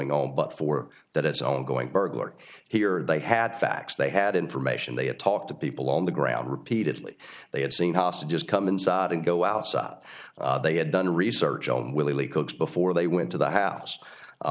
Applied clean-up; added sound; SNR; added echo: none; none; none; none.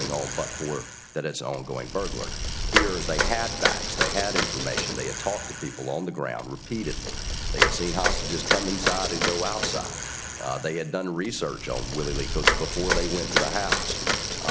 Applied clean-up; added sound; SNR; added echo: none; Bicycle; -3 dB; none.